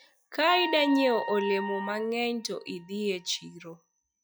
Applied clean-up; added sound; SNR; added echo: classical method log-MMSE.